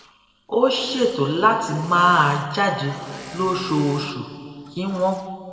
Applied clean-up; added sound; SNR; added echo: none; Engine / Mechanisms; 20 dB; reverberation time 2.1 s.